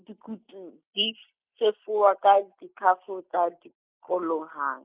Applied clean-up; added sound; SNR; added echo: neural mask model Resemble Enhance denoiser.